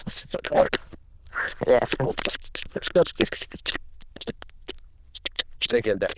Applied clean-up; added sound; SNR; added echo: neural diffusion model UNIVERSE++.